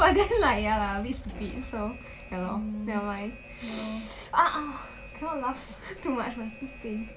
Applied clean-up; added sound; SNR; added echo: none; Alarm; 12 dB; none.